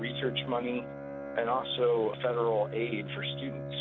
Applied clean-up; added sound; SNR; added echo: none; Bowed string instrument; 8 dB; none.